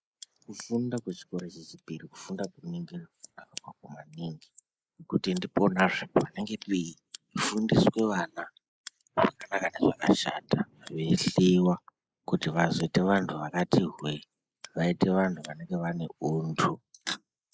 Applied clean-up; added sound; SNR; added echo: neural mask model Resemble Enhance denoiser.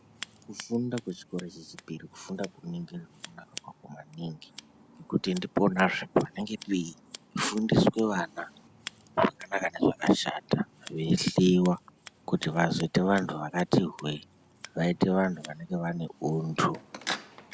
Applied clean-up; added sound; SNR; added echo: none; Scissors; 18 dB; none.